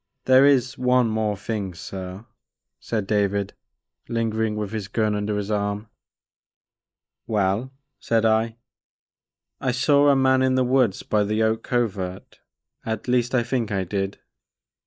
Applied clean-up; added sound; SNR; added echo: neural mask model Resemble Enhance denoiser.